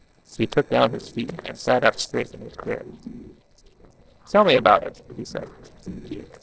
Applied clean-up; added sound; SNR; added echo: neural separator model SepFormer DNS4.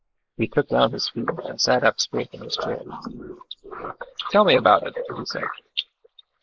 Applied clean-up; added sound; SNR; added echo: neural mask model Resemble Enhance denoiser.